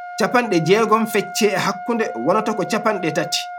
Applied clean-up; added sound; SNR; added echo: none; Trumpet; 12 dB; none.